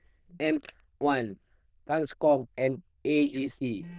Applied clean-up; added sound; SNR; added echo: neural diffusion model UNIVERSE++.